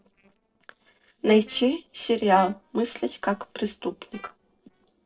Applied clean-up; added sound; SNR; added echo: neural separator model SepFormer DNS4.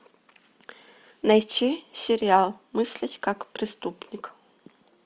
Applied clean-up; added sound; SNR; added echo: none; none; none; none.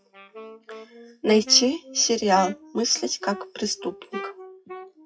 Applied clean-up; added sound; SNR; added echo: classical method WPE with log-MMSE.